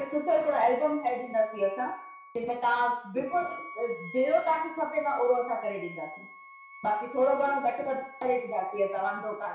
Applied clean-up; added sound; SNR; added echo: none; Wind instrument, woodwind instrument; 17 dB; reverberation time 0.6 s.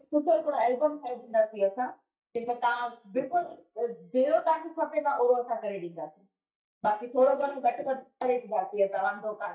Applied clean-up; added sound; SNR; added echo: neural mask model DeepFilterNet 3.